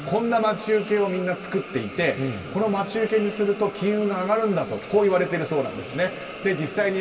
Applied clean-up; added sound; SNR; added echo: none; Hiss; 15 dB; reverberation time 2.6 s.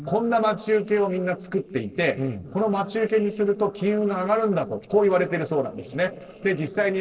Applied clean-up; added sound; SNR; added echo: neural separator model SepFormer DNS4.